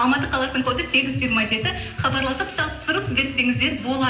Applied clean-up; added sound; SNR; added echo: none; none; none; reverberation time 0.8 s.